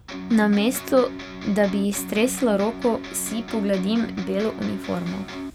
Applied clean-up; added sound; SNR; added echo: none; Electric guitar; 11 dB; none.